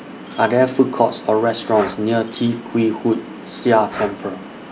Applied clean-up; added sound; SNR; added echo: none; Breathing + Shatter; 19 dB; none.